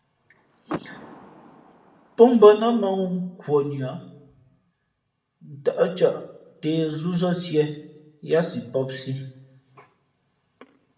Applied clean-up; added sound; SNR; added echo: none; Door / Car; 17 dB; reverberation time 0.6 s.